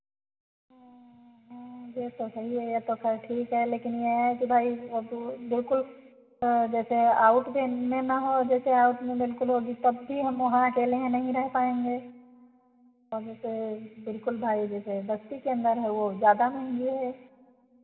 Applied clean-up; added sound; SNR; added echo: none; none; none; reverberation time 1.5 s.